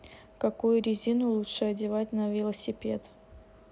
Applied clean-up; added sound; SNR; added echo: none; none; none; none.